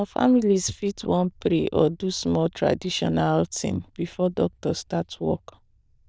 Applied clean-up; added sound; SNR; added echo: neural diffusion model UNIVERSE++.